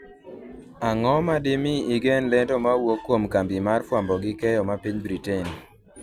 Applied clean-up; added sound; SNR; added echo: none; none; none; none.